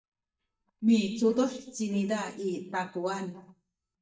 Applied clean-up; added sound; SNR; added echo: neural mask model DeepFilterNet 3.